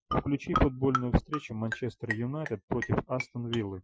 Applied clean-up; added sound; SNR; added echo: classical method Wiener filter.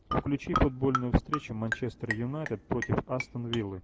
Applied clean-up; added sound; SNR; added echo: none; Marimba, xylophone; 7 dB; none.